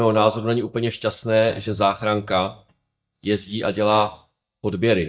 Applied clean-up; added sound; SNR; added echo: neural mask model DeepFilterNet 3.